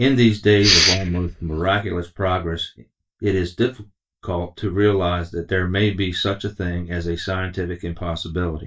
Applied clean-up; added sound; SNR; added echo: neural mask model DeepFilterNet 3.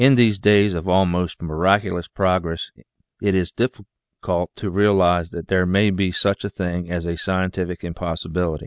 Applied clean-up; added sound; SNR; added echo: none; none; none; none.